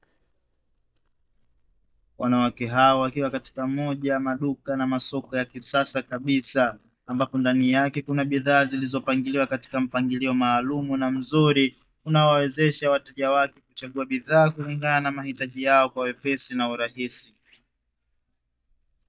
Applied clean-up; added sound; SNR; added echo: neural mask model DeepFilterNet 3.